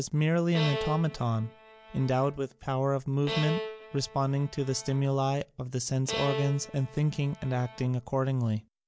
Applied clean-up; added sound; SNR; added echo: none; Bowed string instrument; 11 dB; none.